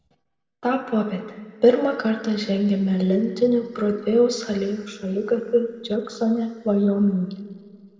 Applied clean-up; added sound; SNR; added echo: none; none; none; reverberation time 2.0 s.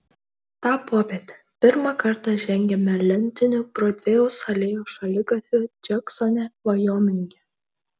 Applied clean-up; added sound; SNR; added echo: none; none; none; none.